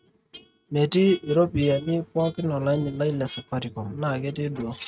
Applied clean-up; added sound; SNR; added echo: neural mask model RNNoise.